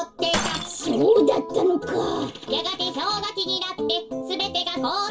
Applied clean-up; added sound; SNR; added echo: none; Shatter; 14 dB; reverberation time 0.2 s.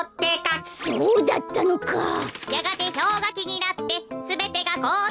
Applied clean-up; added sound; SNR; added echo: none; none; none; none.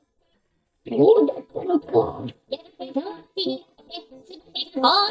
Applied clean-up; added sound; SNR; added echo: neural mask model DeepFilterNet 3.